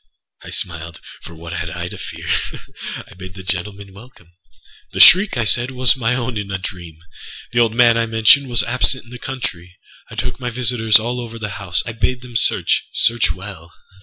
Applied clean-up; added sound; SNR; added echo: none; none; none; none.